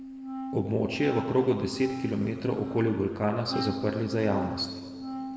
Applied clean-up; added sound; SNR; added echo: none; Wind instrument, woodwind instrument; 8 dB; reverberation time 1.8 s.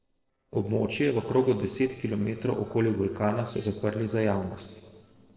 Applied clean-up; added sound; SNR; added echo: neural separator model SepFormer DNS4.